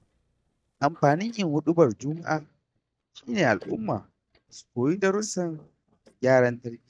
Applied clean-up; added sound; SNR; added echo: neural mask model DeepFilterNet 3.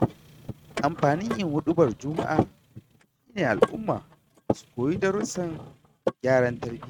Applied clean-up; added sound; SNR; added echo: neural mask model RNNoise.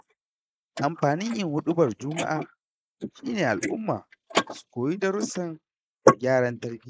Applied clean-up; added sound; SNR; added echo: neural mask model Resemble Enhance denoiser.